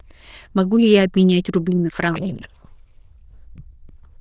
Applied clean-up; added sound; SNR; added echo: neural diffusion model UNIVERSE++.